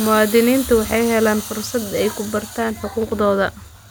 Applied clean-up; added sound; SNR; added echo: none; Hiss; 14 dB; none.